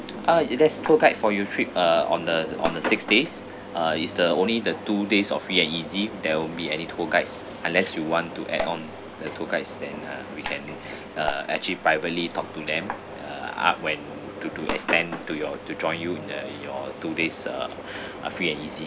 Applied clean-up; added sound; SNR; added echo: none; Engine; 11 dB; none.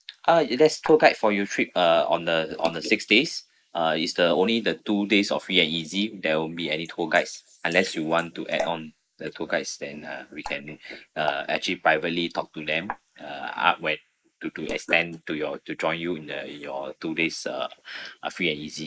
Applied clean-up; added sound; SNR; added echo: neural mask model Resemble Enhance denoiser.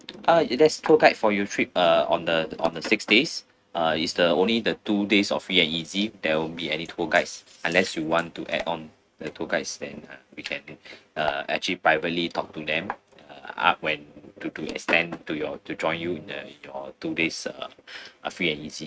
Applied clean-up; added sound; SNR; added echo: neural mask model RNNoise.